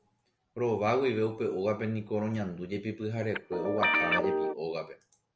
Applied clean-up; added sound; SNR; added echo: none; Guitar; -3 dB; none.